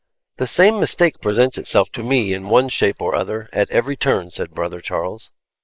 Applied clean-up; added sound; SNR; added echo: neural mask model Resemble Enhance denoiser.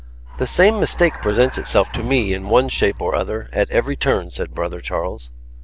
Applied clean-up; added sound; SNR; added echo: none; Vehicle; 17 dB; none.